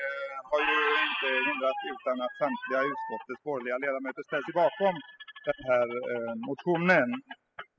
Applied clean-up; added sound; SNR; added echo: classical method spectral subtraction.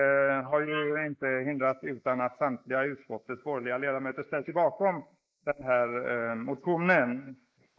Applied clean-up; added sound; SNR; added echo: neural mask model Resemble Enhance denoiser.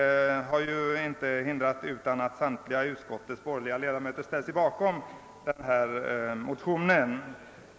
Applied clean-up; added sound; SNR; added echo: none; none; none; none.